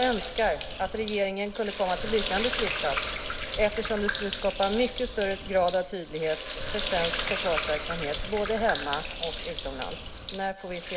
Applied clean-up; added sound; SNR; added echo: none; Sink (filling or washing); 0 dB; none.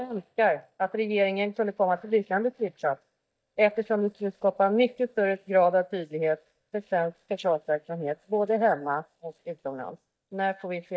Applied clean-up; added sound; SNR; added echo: neural mask model DeepFilterNet 3.